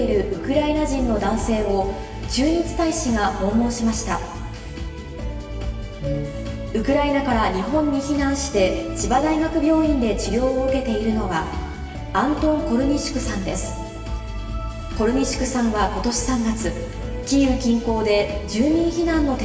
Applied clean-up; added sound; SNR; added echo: none; Brass instrument; 11 dB; reverberation time 1.4 s.